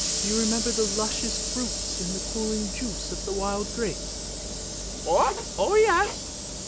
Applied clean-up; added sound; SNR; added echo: none; Sliding door / Hiss; 2 dB; none.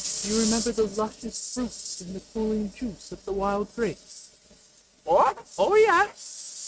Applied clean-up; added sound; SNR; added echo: neural mask model RNNoise.